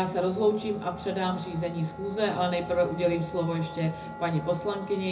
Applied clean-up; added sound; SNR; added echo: none; Wind instrument, woodwind instrument; 15 dB; reverberation time 0.4 s.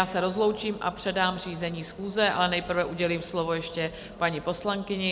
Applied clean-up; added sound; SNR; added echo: none; none; none; none.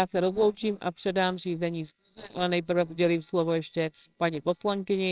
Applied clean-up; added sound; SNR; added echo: neural separator model SepFormer WHAMR!.